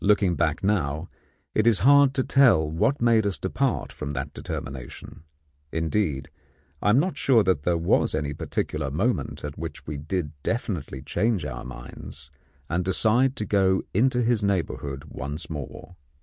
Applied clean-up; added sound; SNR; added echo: none; none; none; none.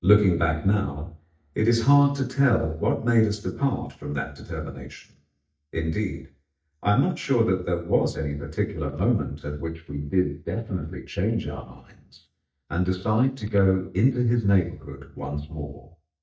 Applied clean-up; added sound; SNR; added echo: neural mask model DeepFilterNet 3.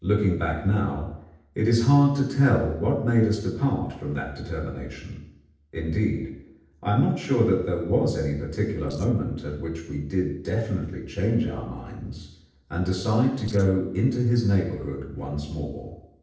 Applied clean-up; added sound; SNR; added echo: neural separator model SepFormer DNS4.